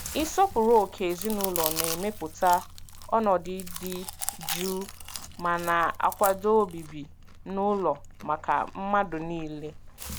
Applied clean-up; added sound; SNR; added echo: none; Chewing, mastication; 10 dB; none.